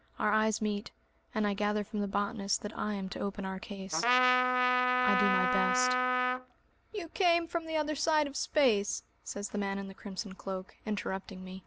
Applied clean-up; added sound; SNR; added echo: none; Trumpet; -4 dB; none.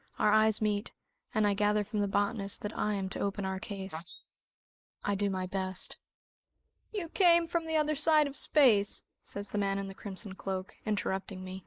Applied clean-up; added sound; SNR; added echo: neural mask model Resemble Enhance denoiser.